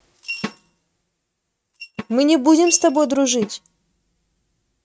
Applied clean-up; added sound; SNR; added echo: neural mask model RNNoise.